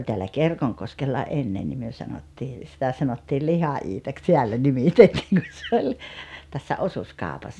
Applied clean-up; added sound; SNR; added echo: none; none; none; none.